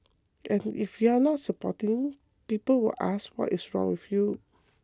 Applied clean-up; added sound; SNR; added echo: none; none; none; none.